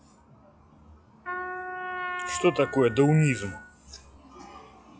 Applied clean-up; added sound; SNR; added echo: classical method log-MMSE.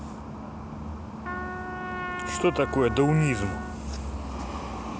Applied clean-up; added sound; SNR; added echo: none; Trumpet; 10 dB; none.